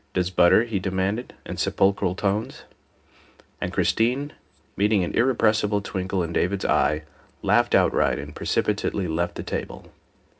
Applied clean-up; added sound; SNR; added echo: none; none; none; reverberation time 0.3 s.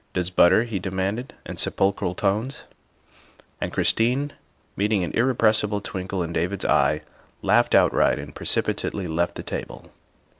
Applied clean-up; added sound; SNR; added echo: none; none; none; none.